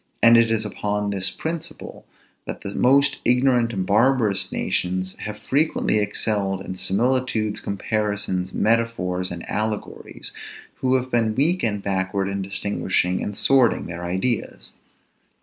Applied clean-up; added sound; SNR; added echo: none; none; none; none.